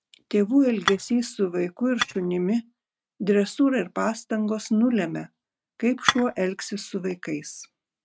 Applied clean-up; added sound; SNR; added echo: neural mask model RNNoise.